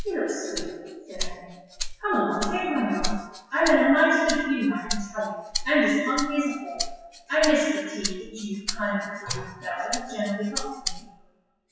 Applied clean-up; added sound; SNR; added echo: classical method WPE with log-MMSE.